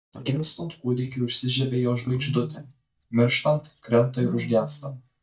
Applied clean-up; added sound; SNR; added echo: neural mask model DeepFilterNet 3.